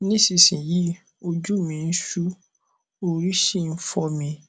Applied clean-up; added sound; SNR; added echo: none; none; none; none.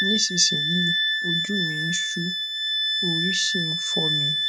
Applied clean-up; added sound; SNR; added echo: none; Wind instrument, woodwind instrument; -4 dB; none.